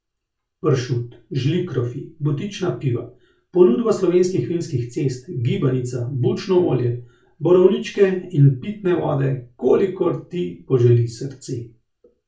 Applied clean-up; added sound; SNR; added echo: none; none; none; reverberation time 0.3 s.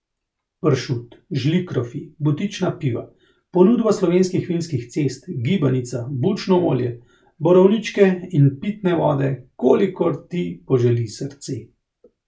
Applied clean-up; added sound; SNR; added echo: none; none; none; none.